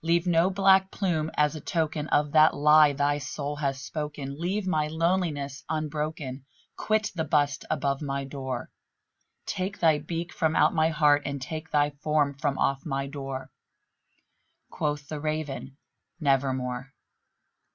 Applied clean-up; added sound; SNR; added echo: none; none; none; none.